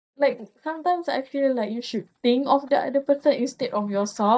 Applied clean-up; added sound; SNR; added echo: neural mask model DeepFilterNet 3.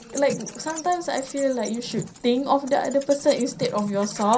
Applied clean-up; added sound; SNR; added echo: none; Wild animals; 17 dB; reverberation time 0.3 s.